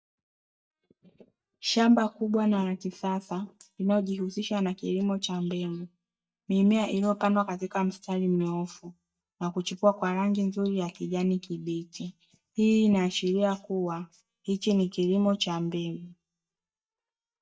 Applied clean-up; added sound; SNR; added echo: neural mask model DeepFilterNet 3.